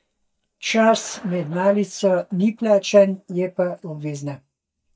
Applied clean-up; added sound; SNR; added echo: neural mask model DeepFilterNet 3.